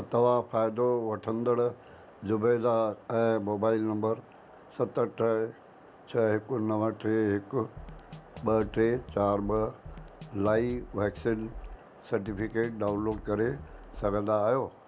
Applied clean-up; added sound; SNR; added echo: none; Drum kit; 16 dB; none.